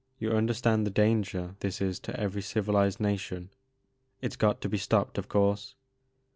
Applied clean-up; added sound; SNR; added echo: none; none; none; none.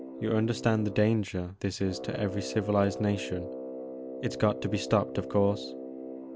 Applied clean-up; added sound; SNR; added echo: none; Brass instrument; 10 dB; none.